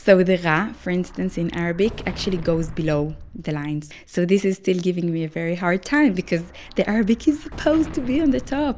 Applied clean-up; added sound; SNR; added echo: none; Explosion; 16 dB; none.